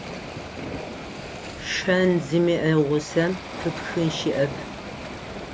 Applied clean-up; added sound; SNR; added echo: none; Waves, surf; 10 dB; none.